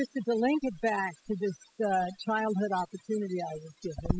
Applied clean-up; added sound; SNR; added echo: classical method spectral subtraction.